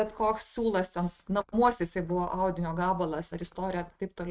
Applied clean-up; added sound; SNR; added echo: neural mask model RNNoise.